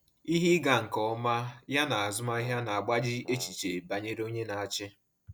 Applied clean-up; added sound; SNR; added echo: none; Brass instrument; 19 dB; none.